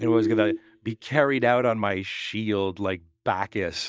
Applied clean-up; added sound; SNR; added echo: neural mask model DeepFilterNet 3.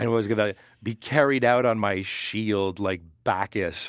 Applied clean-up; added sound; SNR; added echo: none; none; none; none.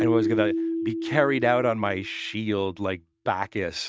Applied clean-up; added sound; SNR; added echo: neural mask model RNNoise.